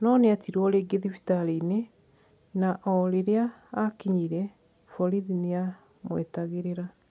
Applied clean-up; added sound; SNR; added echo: none; none; none; none.